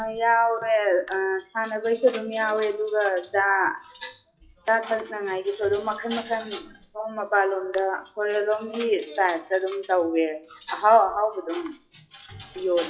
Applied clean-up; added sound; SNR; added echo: classical method WPE with log-MMSE.